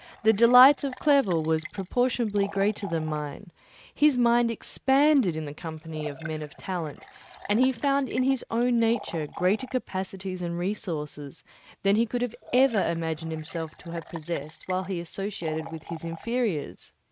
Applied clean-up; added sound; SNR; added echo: neural mask model RNNoise.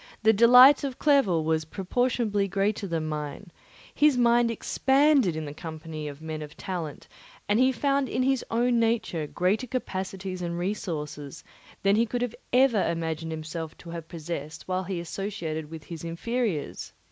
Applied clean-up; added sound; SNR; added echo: none; none; none; none.